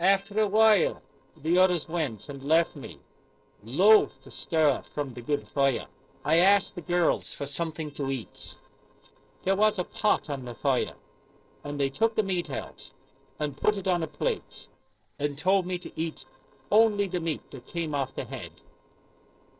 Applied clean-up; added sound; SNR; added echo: neural separator model SepFormer DNS4.